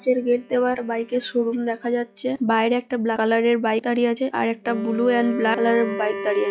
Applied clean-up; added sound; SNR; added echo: classical method log-MMSE.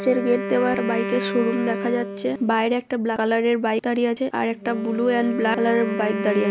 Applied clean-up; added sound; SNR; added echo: none; Wind instrument, woodwind instrument; 8 dB; none.